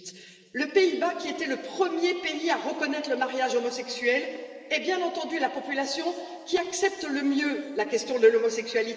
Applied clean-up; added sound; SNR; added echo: none; none; none; reverberation time 2.9 s.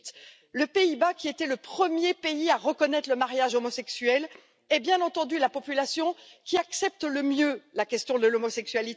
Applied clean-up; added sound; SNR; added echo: none; none; none; none.